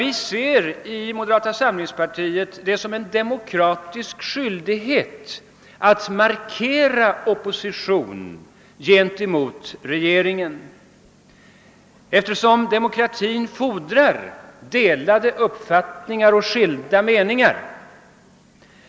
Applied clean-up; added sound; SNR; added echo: none; none; none; none.